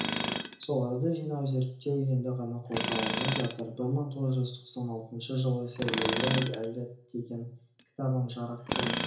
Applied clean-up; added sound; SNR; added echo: none; Tools; 4 dB; reverberation time 0.7 s.